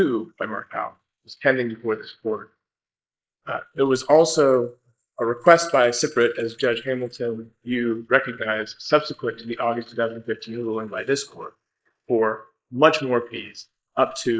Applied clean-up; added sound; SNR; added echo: neural mask model Resemble Enhance denoiser.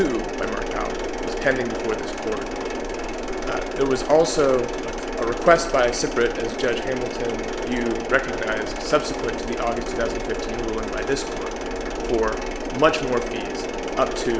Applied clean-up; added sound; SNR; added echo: none; Mechanisms; 4 dB; none.